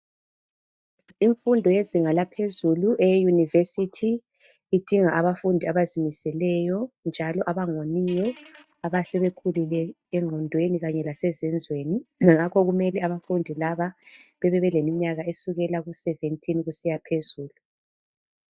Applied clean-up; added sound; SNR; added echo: neural mask model DeepFilterNet 3.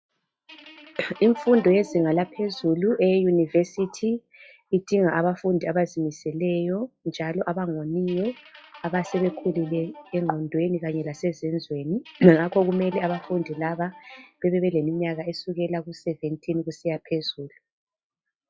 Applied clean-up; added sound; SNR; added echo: classical method log-MMSE.